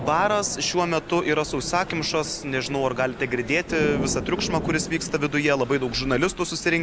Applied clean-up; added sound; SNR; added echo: none; Thunder / Rain; 10 dB; none.